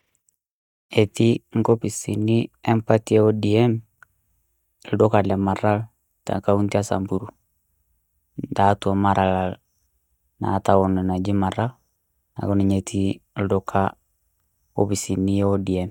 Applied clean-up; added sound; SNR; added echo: neural mask model DeepFilterNet 3.